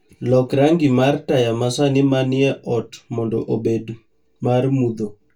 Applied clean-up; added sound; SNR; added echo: none; none; none; reverberation time 0.2 s.